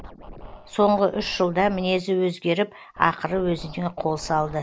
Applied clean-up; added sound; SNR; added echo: none; Scratching (performance technique); 18 dB; none.